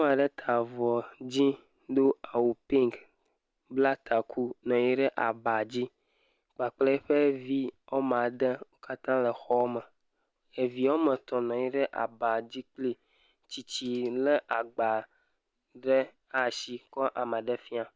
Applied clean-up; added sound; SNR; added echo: none; none; none; none.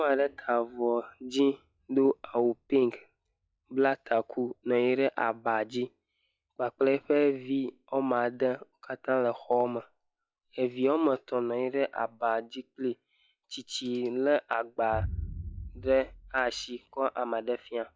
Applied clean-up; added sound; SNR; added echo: classical method log-MMSE.